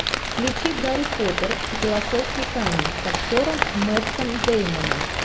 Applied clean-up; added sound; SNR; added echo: none; Rain; 0 dB; none.